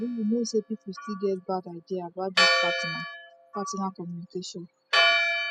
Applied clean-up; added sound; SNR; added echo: classical method spectral subtraction.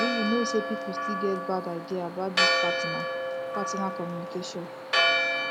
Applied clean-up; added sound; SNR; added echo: none; Church bell; -4 dB; none.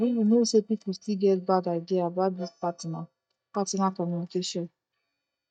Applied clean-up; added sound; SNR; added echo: neural mask model DeepFilterNet 3.